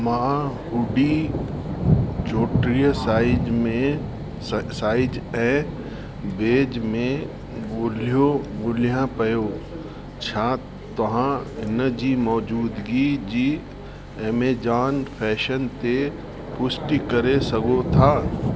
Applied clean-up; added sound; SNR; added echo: none; Thunder; 6 dB; none.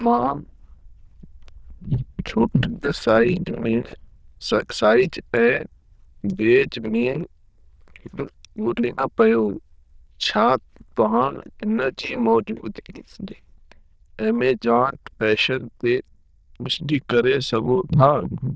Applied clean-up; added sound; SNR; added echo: neural diffusion model UNIVERSE++.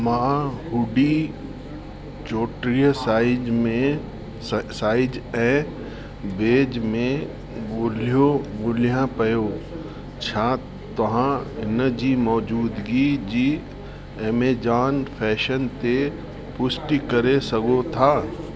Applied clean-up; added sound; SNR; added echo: none; none; none; none.